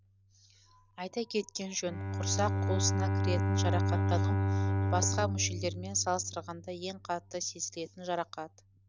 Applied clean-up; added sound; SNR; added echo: none; Bowed string instrument; -3 dB; none.